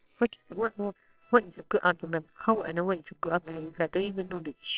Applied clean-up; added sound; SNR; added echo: neural separator model SepFormer WHAMR!.